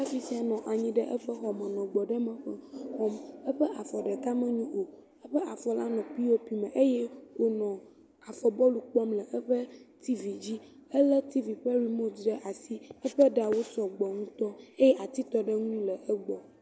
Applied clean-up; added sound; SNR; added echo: none; none; none; none.